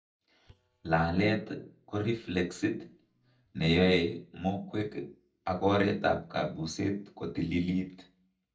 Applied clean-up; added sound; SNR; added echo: neural mask model DeepFilterNet 3.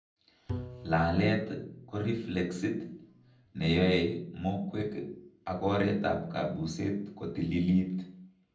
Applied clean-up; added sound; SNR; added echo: none; Bowed string instrument; 14 dB; reverberation time 0.6 s.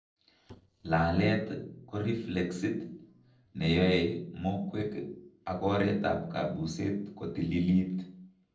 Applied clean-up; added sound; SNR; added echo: neural separator model SepFormer DNS4.